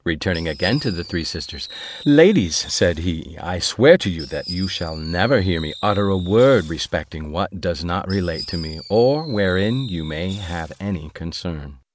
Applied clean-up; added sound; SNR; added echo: none; Fireworks; 18 dB; none.